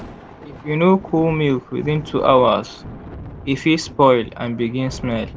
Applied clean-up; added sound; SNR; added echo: none; Thunder; 17 dB; none.